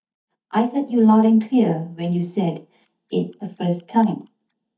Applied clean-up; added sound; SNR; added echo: neural mask model DeepFilterNet 3.